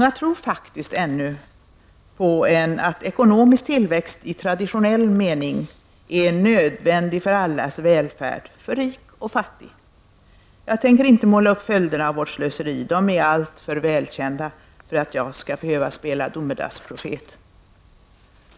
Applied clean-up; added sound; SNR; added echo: none; none; none; none.